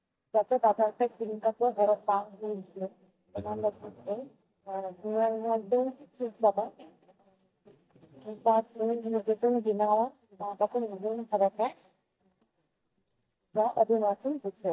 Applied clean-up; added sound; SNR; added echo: neural mask model DeepFilterNet 3.